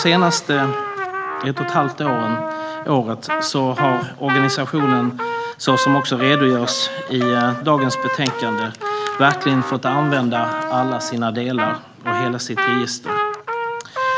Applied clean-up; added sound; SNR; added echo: none; Trumpet; 3 dB; none.